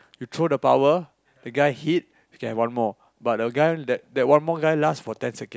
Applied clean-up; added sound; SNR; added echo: none; none; none; none.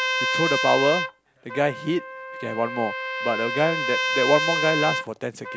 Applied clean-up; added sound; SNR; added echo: none; Trumpet; 2 dB; none.